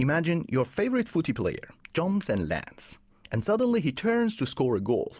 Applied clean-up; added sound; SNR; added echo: none; none; none; none.